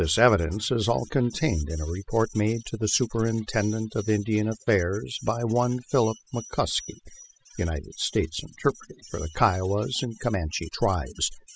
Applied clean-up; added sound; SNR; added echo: classical method spectral subtraction.